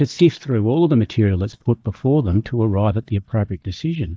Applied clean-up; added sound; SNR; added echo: neural mask model DeepFilterNet 3.